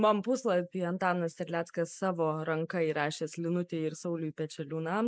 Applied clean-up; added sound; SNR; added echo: neural mask model Resemble Enhance denoiser.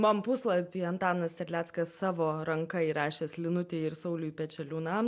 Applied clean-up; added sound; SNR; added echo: none; none; none; none.